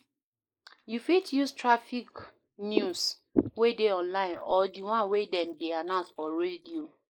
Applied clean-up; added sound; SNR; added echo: neural mask model Resemble Enhance denoiser.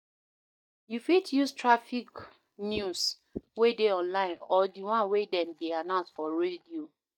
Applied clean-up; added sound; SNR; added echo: neural mask model DeepFilterNet 3.